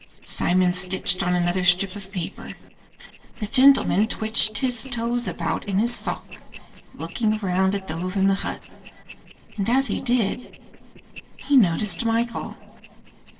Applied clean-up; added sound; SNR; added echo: neural separator model SepFormer DNS4.